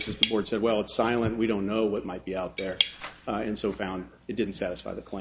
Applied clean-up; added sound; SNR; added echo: none; Cutlery, silverware / Tap; 1 dB; none.